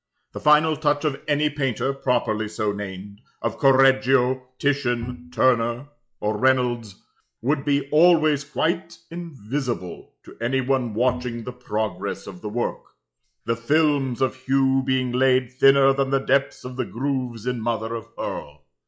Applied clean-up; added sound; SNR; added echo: classical method log-MMSE.